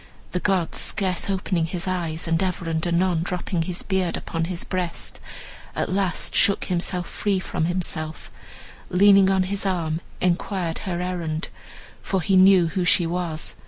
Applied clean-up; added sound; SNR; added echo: none; none; none; none.